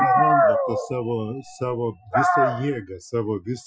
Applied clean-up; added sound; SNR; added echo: classical method Wiener filter.